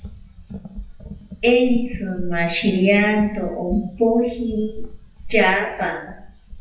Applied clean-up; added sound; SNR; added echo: classical method WPE with log-MMSE.